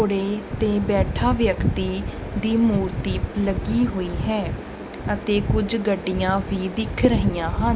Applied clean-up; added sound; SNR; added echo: none; none; none; none.